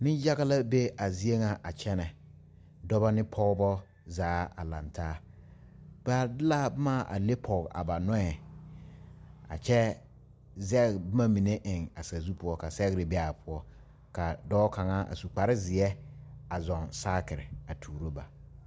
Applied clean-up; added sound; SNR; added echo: none; none; none; none.